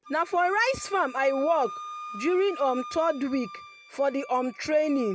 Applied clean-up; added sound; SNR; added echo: none; Wind instrument, woodwind instrument; 15 dB; none.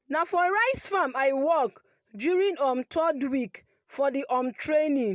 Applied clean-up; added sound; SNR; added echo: none; none; none; none.